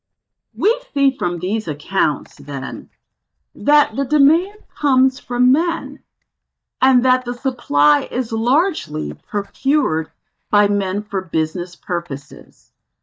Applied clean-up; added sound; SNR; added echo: neural mask model DeepFilterNet 3.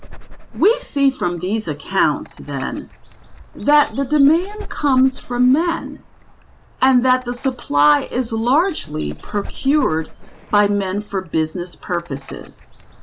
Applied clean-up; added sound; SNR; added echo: none; Dog; 14 dB; none.